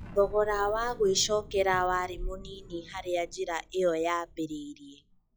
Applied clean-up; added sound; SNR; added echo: classical method log-MMSE.